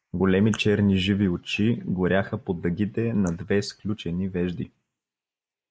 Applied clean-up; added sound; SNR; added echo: neural mask model Resemble Enhance denoiser.